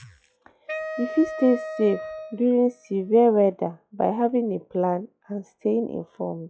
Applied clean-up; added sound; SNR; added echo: classical method log-MMSE.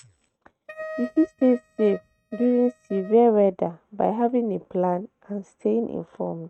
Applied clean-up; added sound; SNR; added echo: neural mask model RNNoise.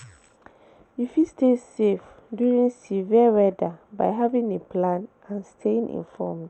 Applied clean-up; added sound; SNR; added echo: none; none; none; none.